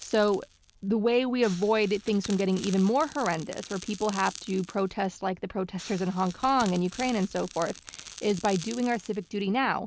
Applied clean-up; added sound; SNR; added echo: none; Crackle; 18 dB; none.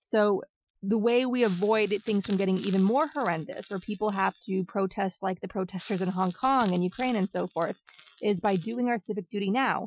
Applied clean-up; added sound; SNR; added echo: classical method Wiener filter.